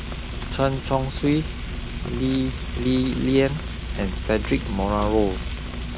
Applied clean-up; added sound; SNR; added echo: none; Frying (food); 5 dB; none.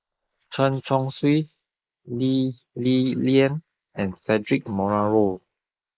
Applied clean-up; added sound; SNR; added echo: neural mask model Resemble Enhance denoiser.